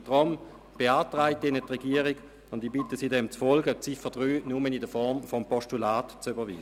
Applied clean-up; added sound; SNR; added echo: none; none; none; none.